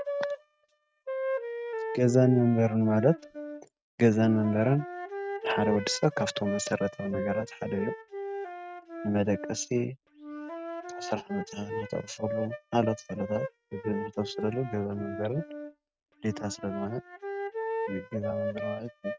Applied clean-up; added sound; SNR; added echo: neural mask model RNNoise.